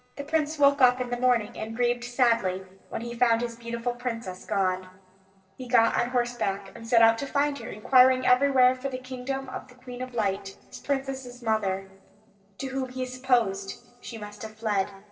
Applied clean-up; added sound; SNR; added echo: neural separator model SepFormer DNS4.